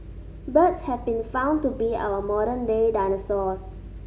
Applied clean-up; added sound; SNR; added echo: none; none; none; none.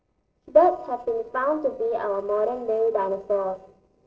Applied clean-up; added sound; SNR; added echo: neural separator model SepFormer DNS4.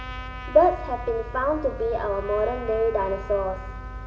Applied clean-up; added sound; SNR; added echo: none; Trumpet; 16 dB; reverberation time 1.8 s.